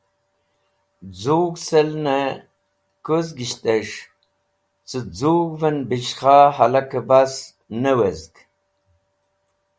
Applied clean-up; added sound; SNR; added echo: none; none; none; none.